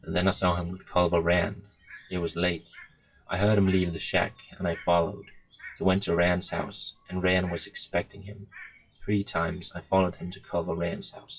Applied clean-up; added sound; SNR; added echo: classical method WPE with log-MMSE.